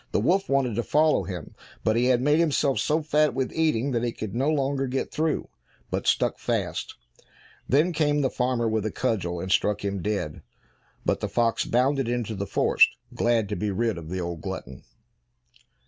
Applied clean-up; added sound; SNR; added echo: none; none; none; none.